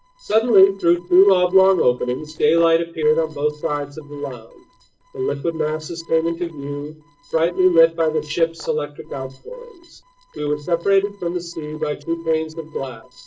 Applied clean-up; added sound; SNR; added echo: neural separator model SepFormer DNS4.